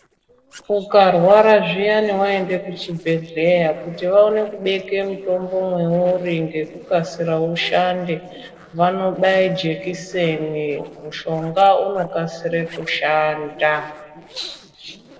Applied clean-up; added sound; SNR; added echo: neural separator model SepFormer DNS4.